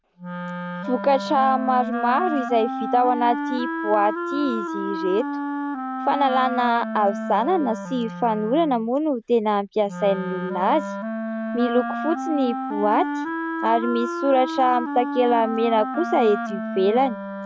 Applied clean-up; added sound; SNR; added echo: none; Wind instrument, woodwind instrument; 6 dB; none.